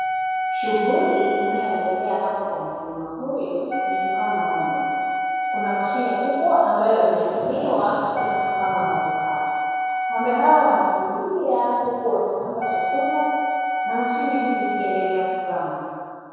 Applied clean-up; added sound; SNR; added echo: none; Wind instrument, woodwind instrument; 2 dB; reverberation time 2.2 s.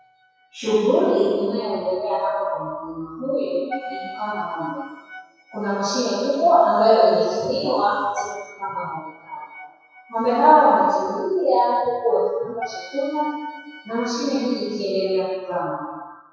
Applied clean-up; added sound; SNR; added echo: classical method WPE with log-MMSE.